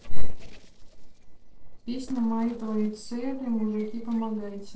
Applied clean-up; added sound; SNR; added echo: neural separator model SepFormer DNS4.